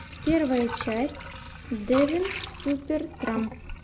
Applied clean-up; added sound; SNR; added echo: none; Sink (filling or washing) / Water; 11 dB; none.